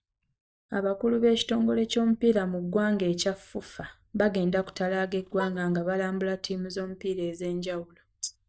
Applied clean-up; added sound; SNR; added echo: neural mask model DeepFilterNet 3.